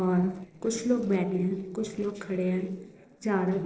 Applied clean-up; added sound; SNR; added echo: neural separator model SepFormer DNS4.